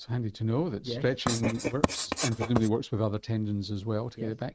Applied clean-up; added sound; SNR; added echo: neural mask model RNNoise.